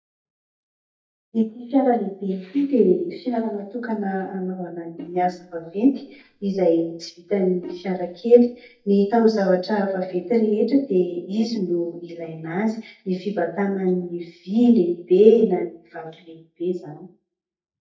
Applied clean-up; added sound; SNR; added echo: neural mask model DeepFilterNet 3.